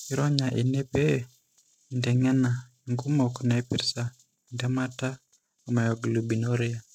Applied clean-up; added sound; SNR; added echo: neural mask model RNNoise.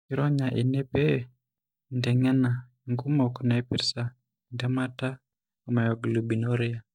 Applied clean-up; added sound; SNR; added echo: neural mask model DeepFilterNet 3.